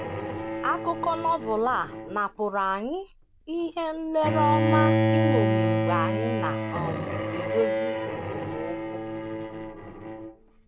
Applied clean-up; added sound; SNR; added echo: none; Bowed string instrument; -2 dB; none.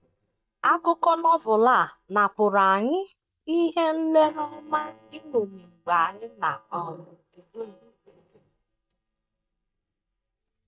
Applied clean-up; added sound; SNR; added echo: neural mask model DeepFilterNet 3.